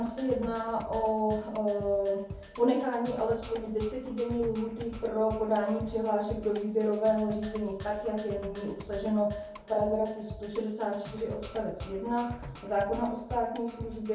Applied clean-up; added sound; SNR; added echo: none; Percussion; 14 dB; reverberation time 0.6 s.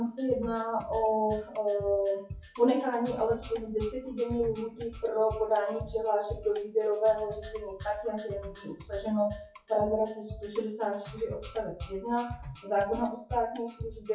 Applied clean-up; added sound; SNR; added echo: classical method WPE with log-MMSE.